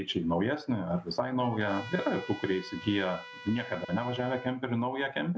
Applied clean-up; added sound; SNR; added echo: none; Trumpet; 15 dB; none.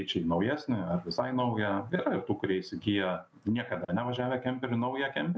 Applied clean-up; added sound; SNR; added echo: none; none; none; none.